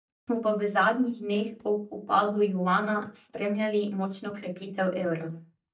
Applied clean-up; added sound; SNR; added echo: neural mask model DeepFilterNet 3.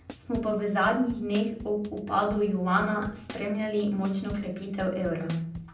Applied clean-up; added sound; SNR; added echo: none; Drum kit; 17 dB; reverberation time 0.6 s.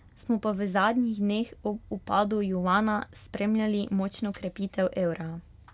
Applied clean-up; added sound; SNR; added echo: none; none; none; none.